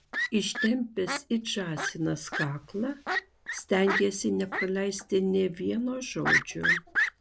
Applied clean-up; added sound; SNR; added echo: none; Fowl; 3 dB; none.